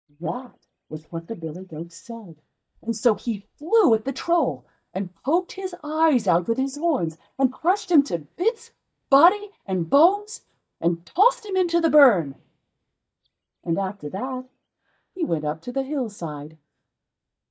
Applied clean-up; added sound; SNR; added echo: neural mask model DeepFilterNet 3.